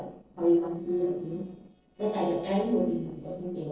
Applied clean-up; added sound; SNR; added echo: neural separator model SepFormer DNS4.